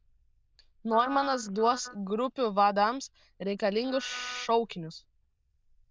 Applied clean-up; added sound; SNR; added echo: neural diffusion model UNIVERSE++.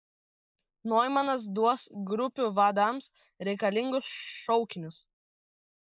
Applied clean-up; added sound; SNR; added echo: neural mask model Resemble Enhance denoiser.